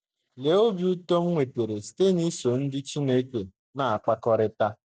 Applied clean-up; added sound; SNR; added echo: none; none; none; none.